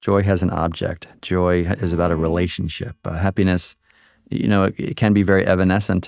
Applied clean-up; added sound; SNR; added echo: neural mask model DeepFilterNet 3.